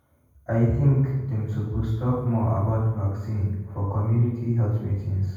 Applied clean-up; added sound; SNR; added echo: none; none; none; reverberation time 1.1 s.